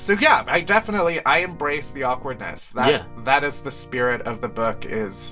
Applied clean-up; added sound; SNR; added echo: none; Organ; 20 dB; reverberation time 0.2 s.